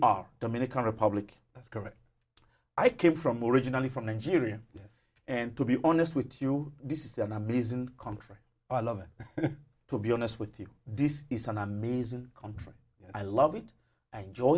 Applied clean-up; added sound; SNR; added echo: none; none; none; none.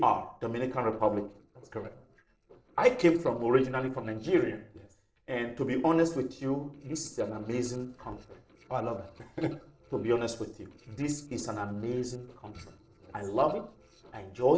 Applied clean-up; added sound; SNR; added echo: neural separator model SepFormer DNS4.